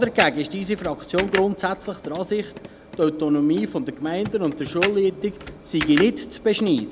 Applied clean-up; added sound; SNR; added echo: none; Computer keyboard; 10 dB; none.